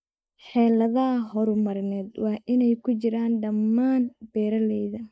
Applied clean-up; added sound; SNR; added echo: neural mask model Resemble Enhance denoiser.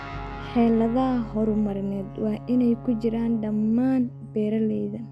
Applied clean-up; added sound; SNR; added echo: none; Guitar; 15 dB; none.